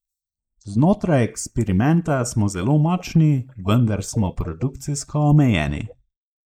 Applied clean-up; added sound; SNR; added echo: neural mask model Resemble Enhance denoiser.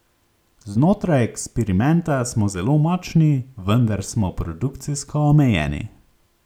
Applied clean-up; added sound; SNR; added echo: none; none; none; none.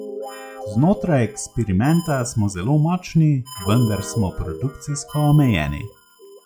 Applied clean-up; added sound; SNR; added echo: classical method log-MMSE.